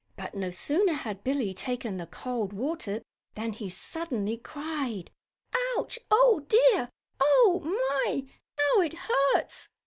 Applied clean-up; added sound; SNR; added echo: none; none; none; none.